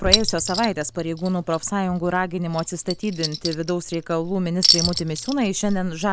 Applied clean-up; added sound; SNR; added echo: none; Chink, clink; 3 dB; none.